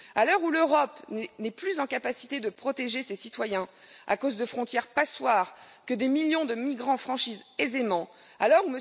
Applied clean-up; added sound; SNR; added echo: none; none; none; none.